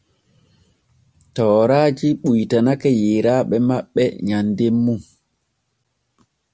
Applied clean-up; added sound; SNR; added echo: none; none; none; none.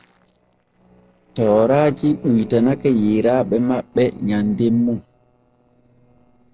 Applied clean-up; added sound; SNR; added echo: neural separator model SepFormer DNS4.